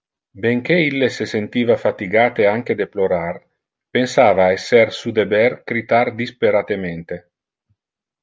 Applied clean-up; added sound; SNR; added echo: none; none; none; none.